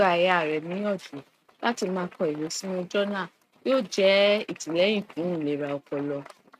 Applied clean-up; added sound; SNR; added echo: neural mask model RNNoise.